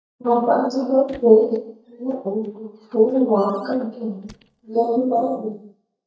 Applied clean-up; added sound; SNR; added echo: neural mask model DeepFilterNet 3.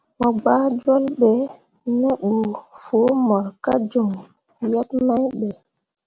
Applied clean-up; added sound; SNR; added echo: none; none; none; none.